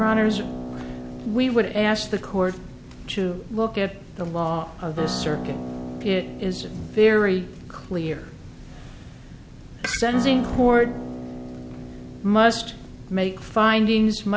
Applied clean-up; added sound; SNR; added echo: none; Acoustic guitar; 12 dB; none.